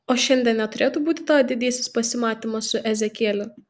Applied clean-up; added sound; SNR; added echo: none; none; none; none.